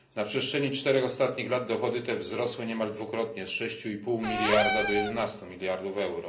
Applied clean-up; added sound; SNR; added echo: none; Cupboard open or close / Door; 0 dB; reverberation time 0.5 s.